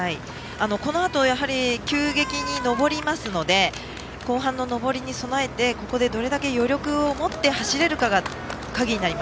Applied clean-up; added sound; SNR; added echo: none; none; none; none.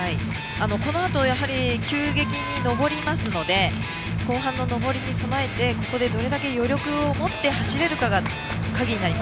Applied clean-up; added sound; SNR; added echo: none; Electric guitar; 2 dB; none.